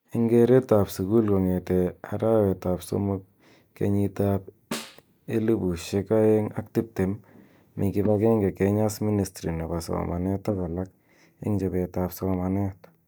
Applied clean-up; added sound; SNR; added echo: neural mask model DeepFilterNet 3.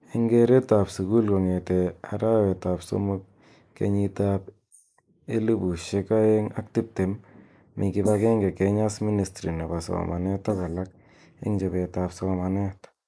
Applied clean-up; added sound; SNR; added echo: neural mask model Resemble Enhance denoiser.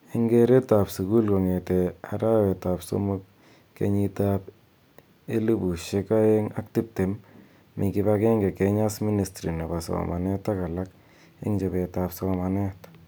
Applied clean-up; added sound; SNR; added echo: none; none; none; none.